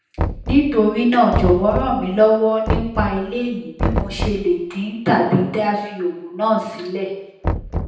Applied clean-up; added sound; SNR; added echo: none; Knock; 6 dB; reverberation time 0.9 s.